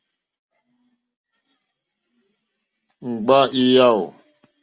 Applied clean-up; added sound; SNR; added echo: none; none; none; none.